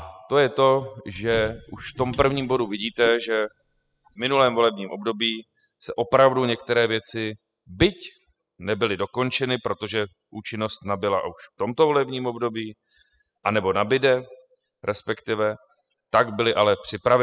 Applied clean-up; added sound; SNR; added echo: classical method spectral subtraction.